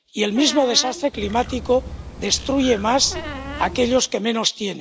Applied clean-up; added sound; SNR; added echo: none; Squeak + Bird; 12 dB; none.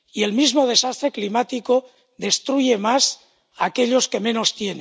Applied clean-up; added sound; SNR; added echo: none; none; none; none.